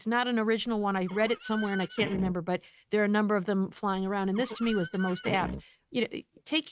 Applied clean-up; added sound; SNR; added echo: neural mask model RNNoise.